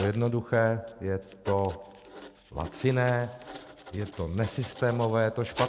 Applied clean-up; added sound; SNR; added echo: none; Writing; 14 dB; none.